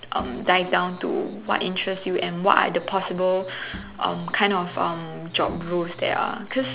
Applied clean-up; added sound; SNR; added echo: none; Bowed string instrument; 19 dB; none.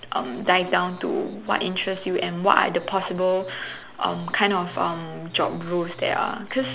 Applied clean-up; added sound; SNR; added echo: none; none; none; none.